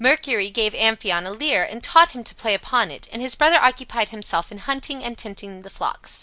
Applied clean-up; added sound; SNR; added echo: none; none; none; none.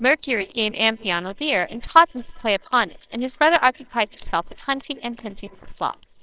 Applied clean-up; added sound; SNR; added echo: neural separator model SepFormer WHAMR!.